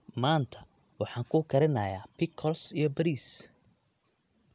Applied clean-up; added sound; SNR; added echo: none; none; none; none.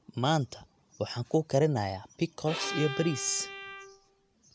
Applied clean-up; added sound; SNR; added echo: none; Bowed string instrument; 8 dB; none.